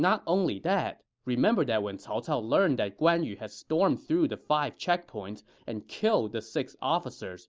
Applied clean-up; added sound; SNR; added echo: none; none; none; none.